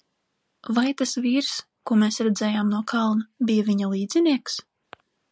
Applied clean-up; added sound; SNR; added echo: none; none; none; none.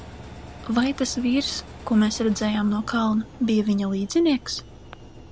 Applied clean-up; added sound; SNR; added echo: none; Engine; 17 dB; none.